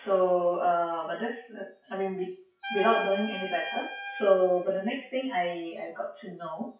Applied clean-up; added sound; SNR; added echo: classical method WPE with log-MMSE.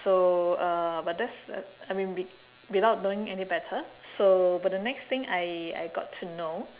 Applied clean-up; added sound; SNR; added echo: none; none; none; none.